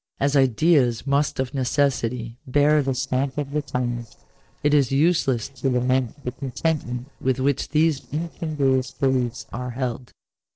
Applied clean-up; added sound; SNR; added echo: neural separator model SepFormer DNS4.